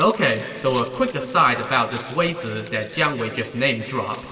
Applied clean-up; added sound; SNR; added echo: none; Zipper (clothing); 18 dB; reverberation time 2.6 s.